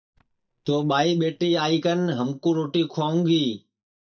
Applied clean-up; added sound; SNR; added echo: neural mask model DeepFilterNet 3.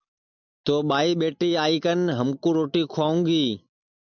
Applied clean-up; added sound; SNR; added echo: none; none; none; none.